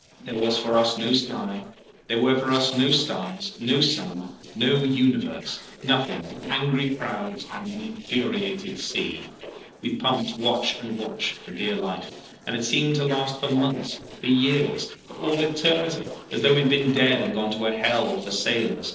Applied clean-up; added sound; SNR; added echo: neural separator model SepFormer DNS4.